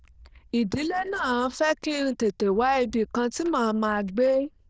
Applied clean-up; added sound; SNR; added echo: neural diffusion model UNIVERSE++.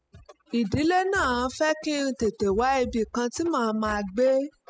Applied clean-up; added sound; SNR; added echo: classical method spectral subtraction.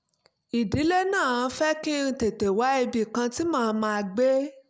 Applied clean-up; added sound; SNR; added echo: none; none; none; none.